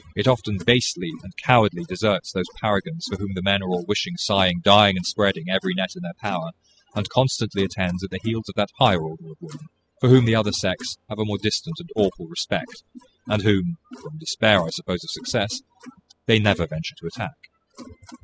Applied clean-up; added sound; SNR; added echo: classical method spectral subtraction.